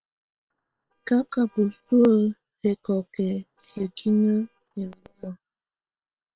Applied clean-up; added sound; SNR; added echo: neural separator model SepFormer WHAM!.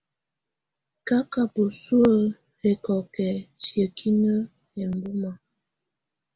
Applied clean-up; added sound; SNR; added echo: none; none; none; none.